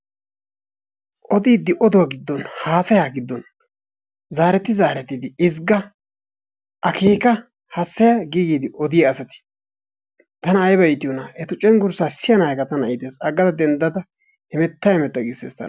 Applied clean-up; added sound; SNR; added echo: none; none; none; none.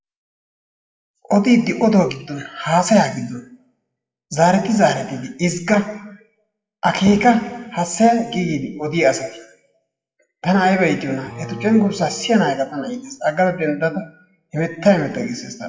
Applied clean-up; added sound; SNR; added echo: classical method WPE with log-MMSE.